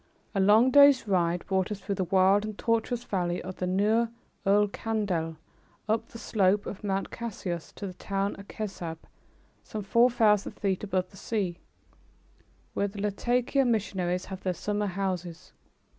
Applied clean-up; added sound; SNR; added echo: none; none; none; none.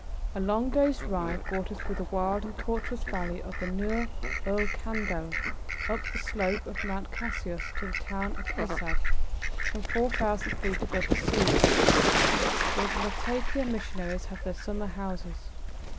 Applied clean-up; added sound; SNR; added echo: none; Fowl; -5 dB; none.